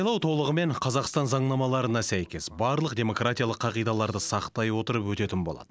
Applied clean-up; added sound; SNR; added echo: none; none; none; none.